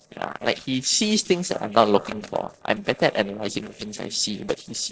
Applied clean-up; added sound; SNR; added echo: neural separator model SepFormer DNS4.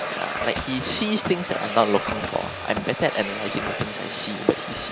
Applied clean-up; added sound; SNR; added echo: none; Domestic sounds, home sounds; 4 dB; none.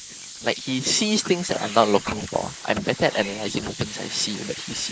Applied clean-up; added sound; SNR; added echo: neural mask model Resemble Enhance denoiser.